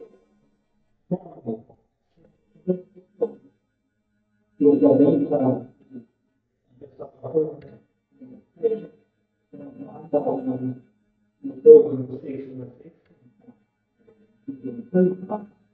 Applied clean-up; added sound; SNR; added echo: neural mask model DeepFilterNet 3.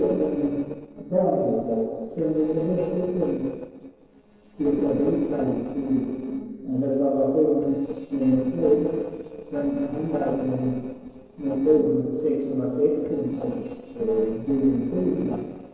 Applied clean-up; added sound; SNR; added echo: neural separator model SepFormer DNS4.